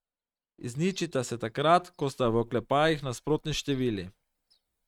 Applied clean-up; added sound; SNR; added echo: neural mask model RNNoise.